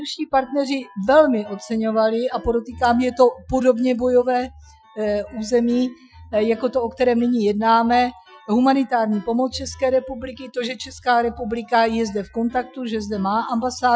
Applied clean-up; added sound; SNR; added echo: classical method Wiener filter.